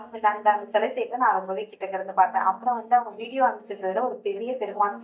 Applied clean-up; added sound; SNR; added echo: neural mask model DeepFilterNet 3.